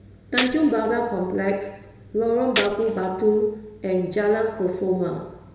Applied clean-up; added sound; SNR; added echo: none; Gunshot, gunfire; 11 dB; reverberation time 1.1 s.